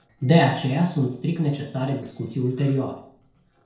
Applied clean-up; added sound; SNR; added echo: neural separator model SepFormer DNS4.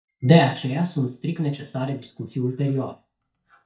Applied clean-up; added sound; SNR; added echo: neural mask model DeepFilterNet 3.